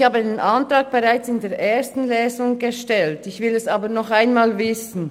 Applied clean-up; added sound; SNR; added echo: none; none; none; none.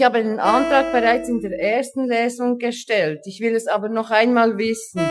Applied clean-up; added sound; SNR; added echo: classical method Wiener filter.